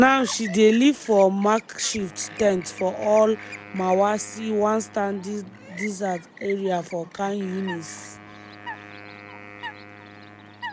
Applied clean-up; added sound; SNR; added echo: none; Wind instrument, woodwind instrument + Chirp, tweet; 17 dB; none.